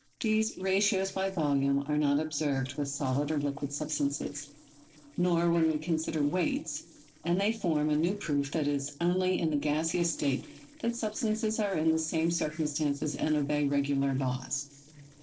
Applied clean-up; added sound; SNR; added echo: neural separator model SepFormer DNS4.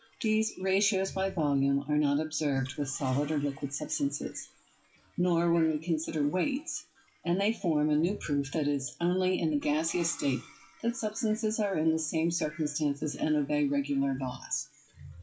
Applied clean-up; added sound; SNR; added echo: classical method WPE with log-MMSE.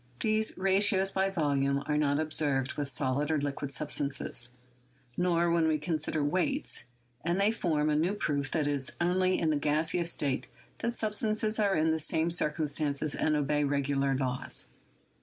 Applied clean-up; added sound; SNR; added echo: none; none; none; none.